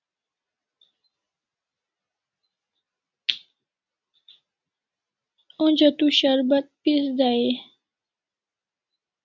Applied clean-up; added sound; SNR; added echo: none; none; none; none.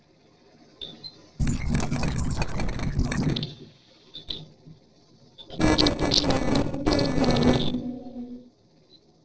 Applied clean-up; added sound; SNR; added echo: neural separator model SepFormer DNS4.